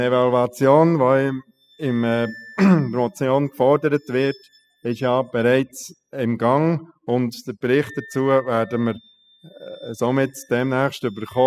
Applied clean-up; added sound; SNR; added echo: classical method spectral subtraction.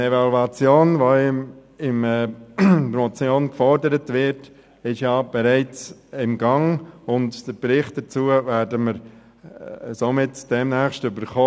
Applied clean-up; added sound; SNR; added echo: none; none; none; none.